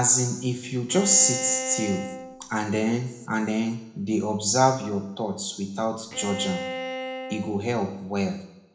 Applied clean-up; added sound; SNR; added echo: none; Bowed string instrument; 9 dB; reverberation time 0.9 s.